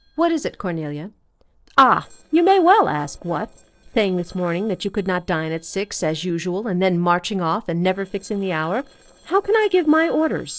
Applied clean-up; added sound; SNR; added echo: neural separator model SepFormer DNS4.